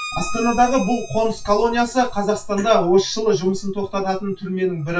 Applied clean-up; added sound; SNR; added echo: classical method WPE with log-MMSE.